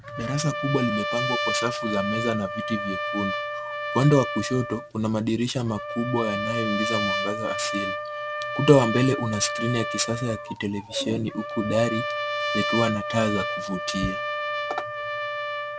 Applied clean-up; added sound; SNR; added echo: none; Trumpet; 3 dB; none.